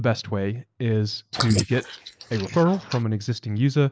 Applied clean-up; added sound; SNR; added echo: neural mask model Resemble Enhance denoiser.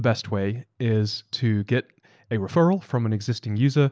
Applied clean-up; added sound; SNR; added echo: none; none; none; none.